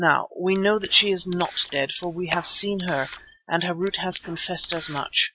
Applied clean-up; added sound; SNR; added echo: neural mask model Resemble Enhance denoiser.